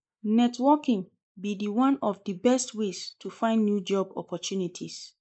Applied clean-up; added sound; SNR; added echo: neural mask model Resemble Enhance denoiser.